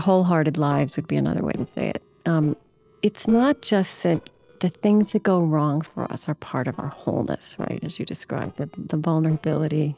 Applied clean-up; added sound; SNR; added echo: neural separator model SepFormer DNS4.